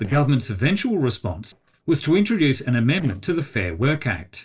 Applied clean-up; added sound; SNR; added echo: neural separator model SepFormer DNS4.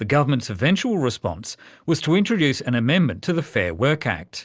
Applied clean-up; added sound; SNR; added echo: none; none; none; none.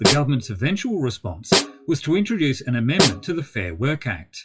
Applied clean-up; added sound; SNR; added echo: classical method WPE with log-MMSE.